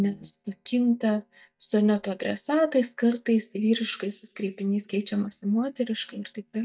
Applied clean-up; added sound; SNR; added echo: neural mask model DeepFilterNet 3.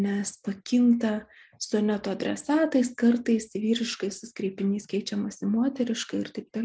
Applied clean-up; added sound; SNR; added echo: none; none; none; none.